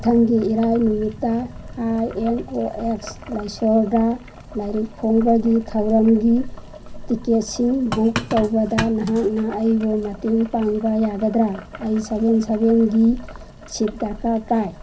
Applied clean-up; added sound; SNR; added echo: none; Boiling; 14 dB; reverberation time 0.5 s.